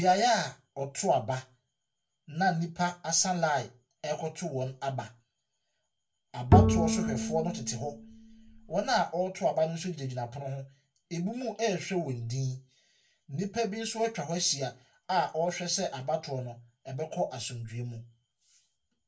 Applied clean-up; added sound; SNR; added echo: none; Bowed string instrument; -5 dB; reverberation time 0.2 s.